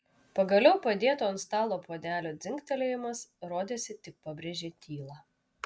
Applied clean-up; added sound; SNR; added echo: none; none; none; none.